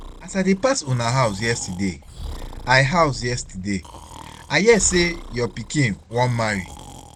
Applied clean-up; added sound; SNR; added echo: none; Breathing; 15 dB; none.